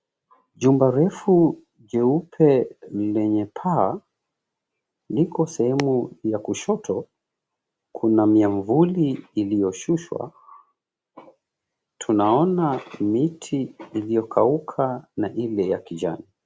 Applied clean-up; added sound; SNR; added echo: none; none; none; none.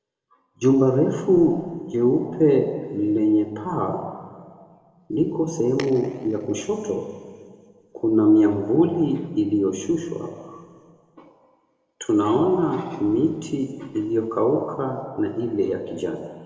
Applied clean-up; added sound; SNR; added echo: none; none; none; reverberation time 1.8 s.